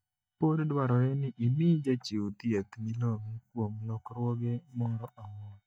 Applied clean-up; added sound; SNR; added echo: neural mask model DeepFilterNet 3.